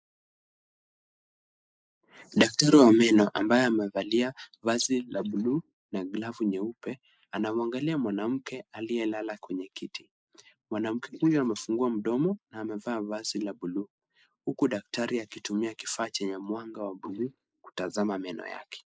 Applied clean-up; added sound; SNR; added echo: neural mask model Resemble Enhance denoiser.